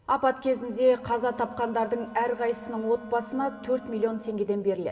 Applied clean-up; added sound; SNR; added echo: none; Wind instrument, woodwind instrument; 19 dB; reverberation time 2.2 s.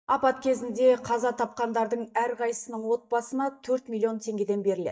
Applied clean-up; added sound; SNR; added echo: neural mask model DeepFilterNet 3.